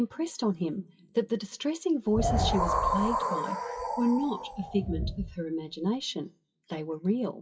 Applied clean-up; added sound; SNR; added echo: classical method WPE with log-MMSE.